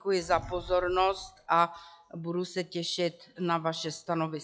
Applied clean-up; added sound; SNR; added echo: classical method log-MMSE.